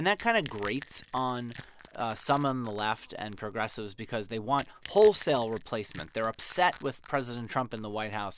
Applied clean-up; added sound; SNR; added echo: none; Crack / Crushing; 19 dB; none.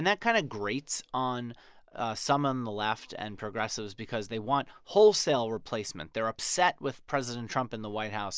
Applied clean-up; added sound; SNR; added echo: none; none; none; none.